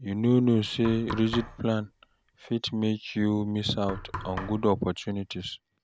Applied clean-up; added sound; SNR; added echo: none; Knock; 15 dB; none.